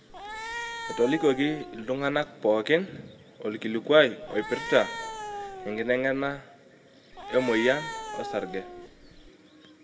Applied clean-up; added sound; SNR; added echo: none; Cat; 10 dB; reverberation time 0.9 s.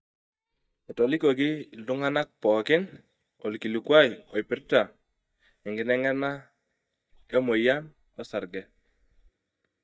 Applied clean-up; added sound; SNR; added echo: neural mask model DeepFilterNet 3.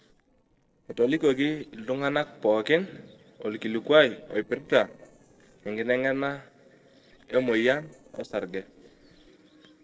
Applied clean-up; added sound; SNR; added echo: neural separator model SepFormer DNS4.